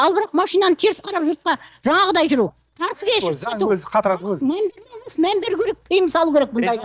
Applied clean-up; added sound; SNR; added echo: neural mask model DeepFilterNet 3.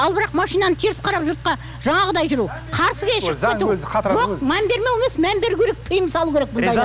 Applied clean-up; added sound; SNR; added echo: none; Engine; 15 dB; none.